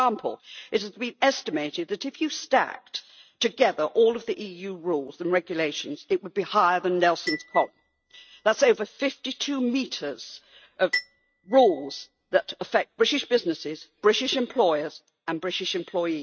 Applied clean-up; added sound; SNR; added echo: neural mask model RNNoise.